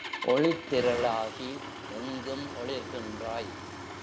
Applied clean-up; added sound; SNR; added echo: none; Engine starting; 7 dB; none.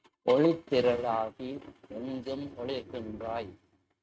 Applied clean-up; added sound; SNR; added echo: neural mask model RNNoise.